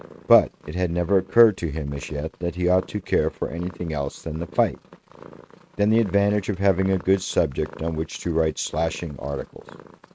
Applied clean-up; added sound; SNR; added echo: neural mask model RNNoise.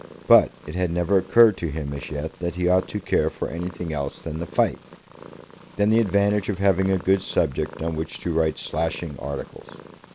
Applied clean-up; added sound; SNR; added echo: none; Purr; 20 dB; none.